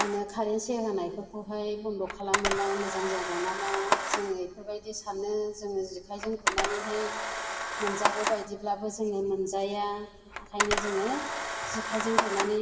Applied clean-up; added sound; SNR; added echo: none; Camera; 1 dB; reverberation time 3.0 s.